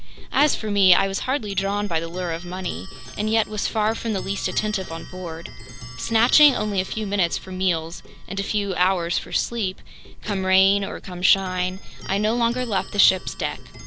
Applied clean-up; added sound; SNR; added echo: none; Clock; 16 dB; none.